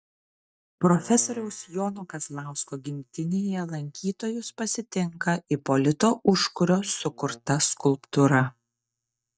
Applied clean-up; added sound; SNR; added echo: neural mask model DeepFilterNet 3.